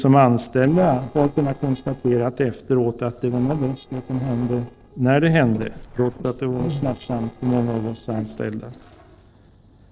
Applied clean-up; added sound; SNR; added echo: neural separator model SepFormer DNS4.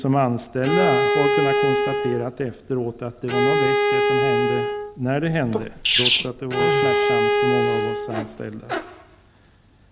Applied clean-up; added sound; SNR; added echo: none; Sneeze + Bowed string instrument; -4 dB; none.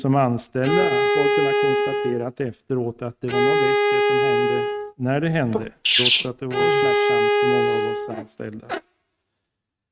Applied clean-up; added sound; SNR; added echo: neural mask model RNNoise.